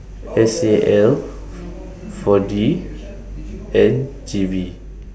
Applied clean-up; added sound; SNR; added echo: none; none; none; none.